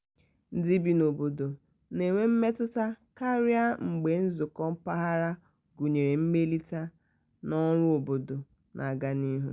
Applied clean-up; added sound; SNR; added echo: none; none; none; none.